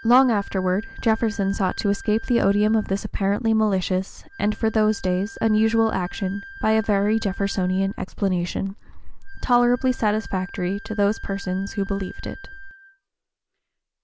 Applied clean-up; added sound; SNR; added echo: none; Wind instrument, woodwind instrument; 20 dB; none.